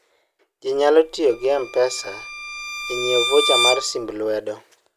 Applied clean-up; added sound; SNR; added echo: none; Bowed string instrument; 4 dB; none.